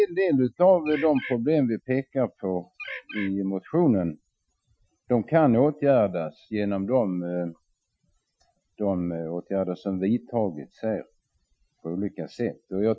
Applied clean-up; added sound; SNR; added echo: classical method Wiener filter.